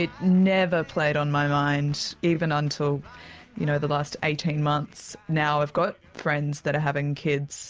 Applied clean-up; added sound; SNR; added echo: none; none; none; none.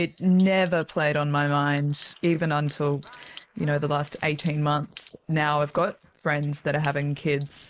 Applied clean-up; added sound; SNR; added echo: neural mask model Resemble Enhance denoiser.